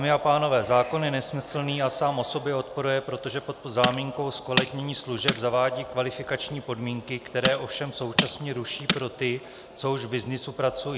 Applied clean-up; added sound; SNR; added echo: none; Tools; 2 dB; none.